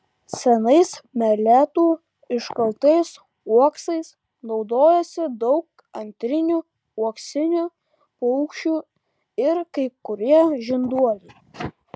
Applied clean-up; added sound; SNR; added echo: none; none; none; none.